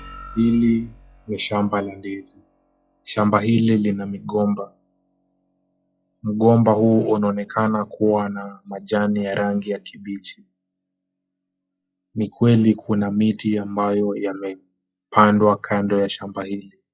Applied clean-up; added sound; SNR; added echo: classical method log-MMSE.